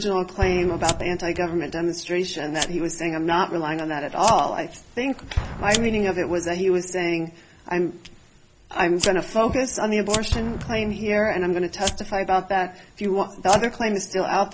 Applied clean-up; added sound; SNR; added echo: none; Explosion + Fire; 10 dB; none.